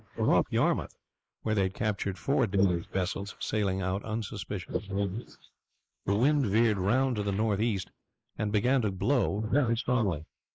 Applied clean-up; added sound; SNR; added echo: neural mask model Resemble Enhance denoiser.